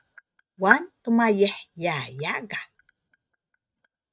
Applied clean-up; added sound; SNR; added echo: neural mask model RNNoise.